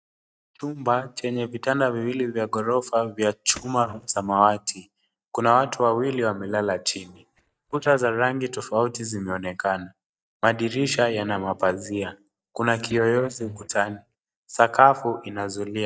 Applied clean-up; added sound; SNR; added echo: neural mask model DeepFilterNet 3.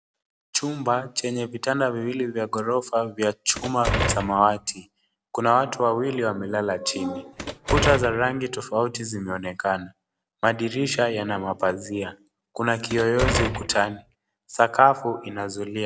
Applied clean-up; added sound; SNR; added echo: none; Door; 3 dB; none.